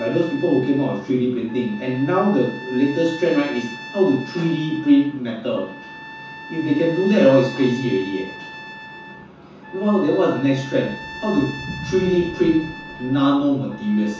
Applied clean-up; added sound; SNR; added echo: none; Trumpet; 16 dB; reverberation time 0.9 s.